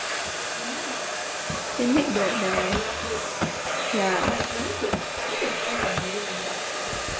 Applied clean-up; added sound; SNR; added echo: none; Domestic sounds, home sounds; -2 dB; none.